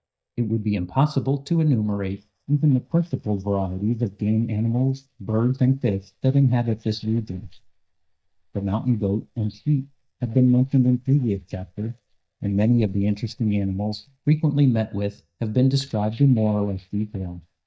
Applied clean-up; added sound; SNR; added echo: neural mask model DeepFilterNet 3.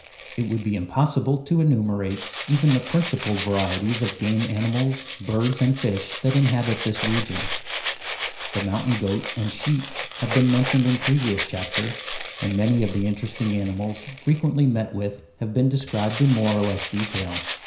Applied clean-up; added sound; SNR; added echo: none; Rattle (instrument); 6 dB; reverberation time 0.5 s.